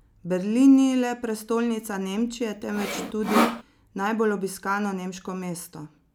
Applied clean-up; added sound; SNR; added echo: none; Sawing; 1 dB; none.